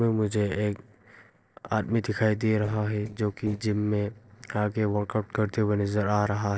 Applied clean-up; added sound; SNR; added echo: neural separator model SepFormer DNS4.